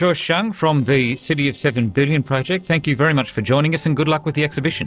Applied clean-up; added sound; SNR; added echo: neural separator model SepFormer DNS4.